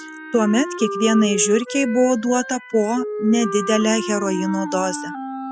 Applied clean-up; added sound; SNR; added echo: classical method spectral subtraction.